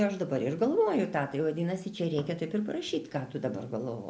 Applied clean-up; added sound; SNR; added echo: none; none; none; none.